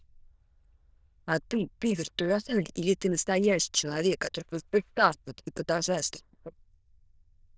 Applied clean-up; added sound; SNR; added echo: neural diffusion model UNIVERSE++.